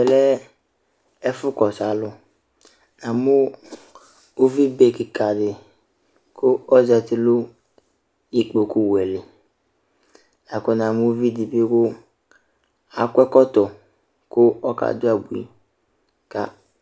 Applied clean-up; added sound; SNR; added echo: none; none; none; none.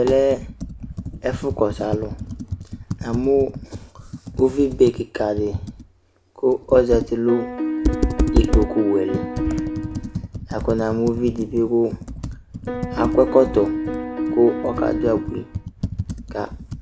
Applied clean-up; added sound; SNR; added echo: none; Piano + Computer keyboard; 4 dB; none.